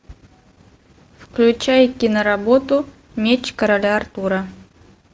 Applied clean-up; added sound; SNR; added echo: none; none; none; none.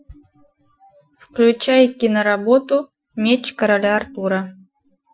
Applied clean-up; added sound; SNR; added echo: classical method Wiener filter.